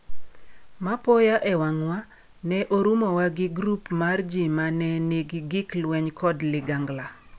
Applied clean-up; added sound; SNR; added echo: none; none; none; none.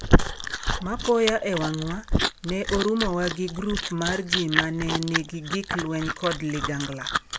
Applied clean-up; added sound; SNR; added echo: none; Chewing, mastication; 0 dB; none.